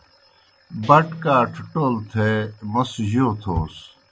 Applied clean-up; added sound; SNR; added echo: none; Guitar; 18 dB; none.